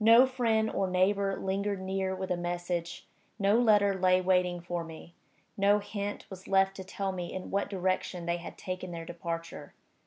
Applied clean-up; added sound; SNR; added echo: none; none; none; none.